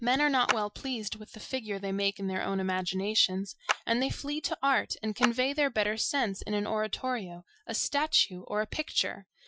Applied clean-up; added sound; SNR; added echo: classical method Wiener filter.